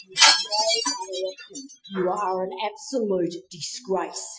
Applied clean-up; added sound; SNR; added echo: classical method Wiener filter.